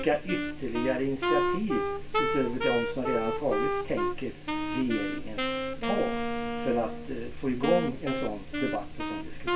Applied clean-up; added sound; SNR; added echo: none; Wind instrument, woodwind instrument; 1 dB; reverberation time 0.2 s.